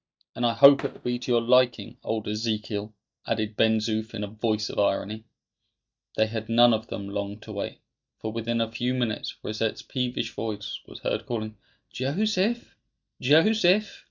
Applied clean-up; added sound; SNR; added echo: neural mask model DeepFilterNet 3.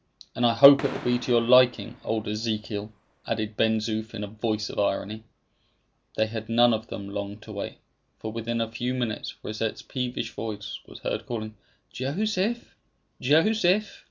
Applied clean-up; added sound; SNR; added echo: none; Fireworks; 16 dB; none.